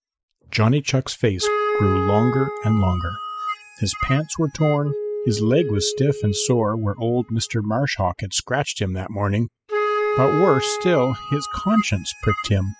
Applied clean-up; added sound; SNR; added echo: classical method spectral subtraction.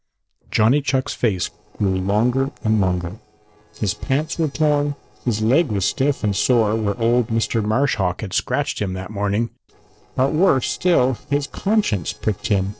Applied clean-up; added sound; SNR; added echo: neural separator model SepFormer DNS4.